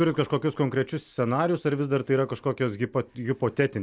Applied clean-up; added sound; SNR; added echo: none; none; none; none.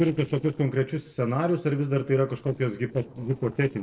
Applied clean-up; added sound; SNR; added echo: neural separator model SepFormer DNS4.